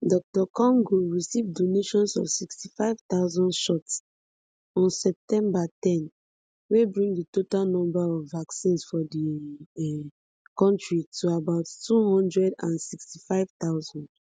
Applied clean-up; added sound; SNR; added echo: none; none; none; none.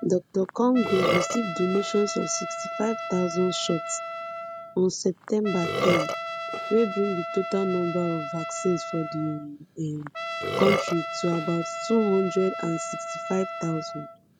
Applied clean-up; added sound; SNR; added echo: none; Burping, eructation + Trumpet; 5 dB; none.